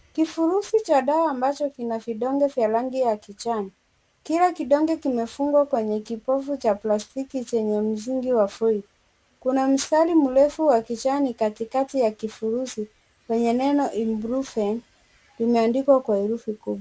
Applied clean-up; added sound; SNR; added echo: none; none; none; none.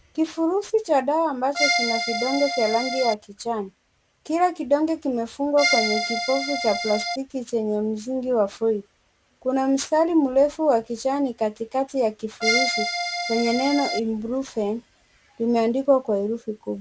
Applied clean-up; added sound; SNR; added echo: none; Accordion; 1 dB; none.